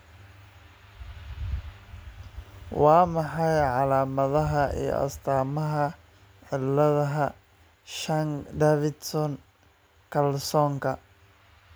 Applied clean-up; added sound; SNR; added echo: none; none; none; none.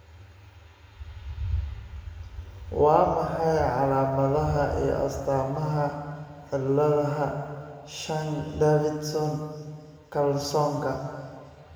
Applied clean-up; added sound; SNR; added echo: none; none; none; reverberation time 2.0 s.